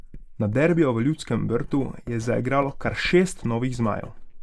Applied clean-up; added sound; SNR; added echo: neural mask model Resemble Enhance denoiser.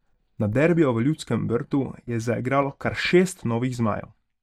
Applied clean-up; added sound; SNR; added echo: neural mask model DeepFilterNet 3.